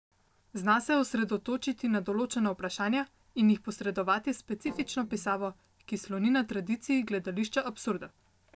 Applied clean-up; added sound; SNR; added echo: neural separator model SepFormer DNS4.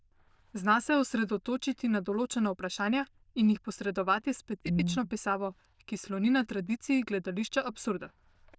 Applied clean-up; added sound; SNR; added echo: neural diffusion model UNIVERSE++.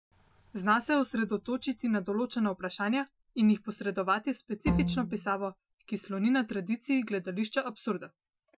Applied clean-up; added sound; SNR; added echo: classical method Wiener filter.